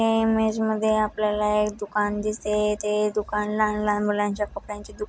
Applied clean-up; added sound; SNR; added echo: none; none; none; none.